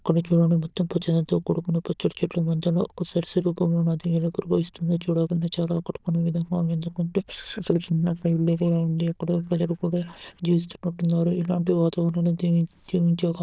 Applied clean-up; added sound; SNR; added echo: neural diffusion model UNIVERSE++.